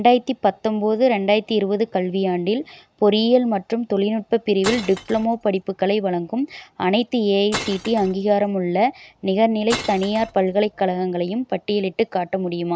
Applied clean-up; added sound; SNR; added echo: none; Glass; 12 dB; none.